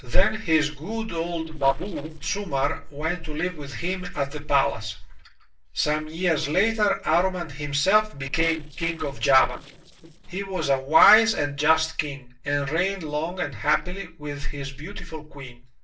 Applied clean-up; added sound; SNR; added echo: neural separator model SepFormer DNS4.